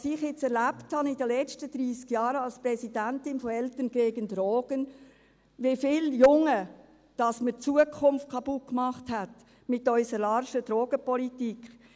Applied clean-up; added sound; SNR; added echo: none; none; none; none.